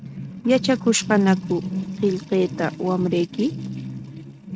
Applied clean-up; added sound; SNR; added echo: neural mask model RNNoise.